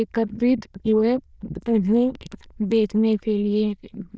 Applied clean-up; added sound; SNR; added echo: neural diffusion model UNIVERSE++.